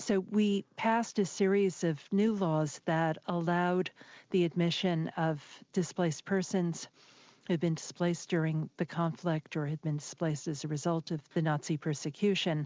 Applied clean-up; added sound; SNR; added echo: none; none; none; none.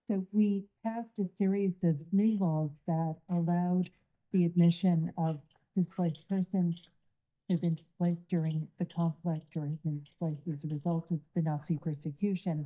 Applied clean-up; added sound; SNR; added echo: neural mask model DeepFilterNet 3.